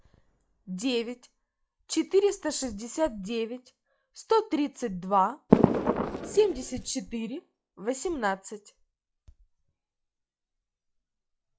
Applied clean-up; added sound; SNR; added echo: classical method log-MMSE.